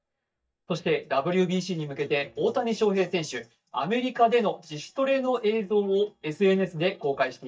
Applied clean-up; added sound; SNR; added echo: neural mask model DeepFilterNet 3.